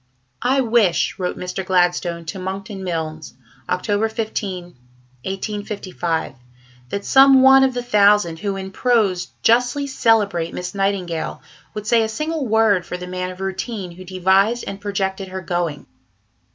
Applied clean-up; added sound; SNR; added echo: none; none; none; none.